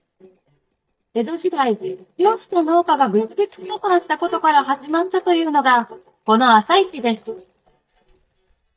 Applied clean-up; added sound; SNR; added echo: neural mask model DeepFilterNet 3.